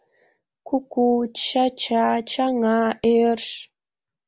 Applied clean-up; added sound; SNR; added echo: none; none; none; none.